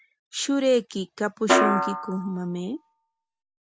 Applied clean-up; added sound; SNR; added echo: none; Snare drum; -1 dB; none.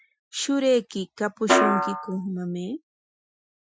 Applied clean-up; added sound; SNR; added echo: classical method Wiener filter.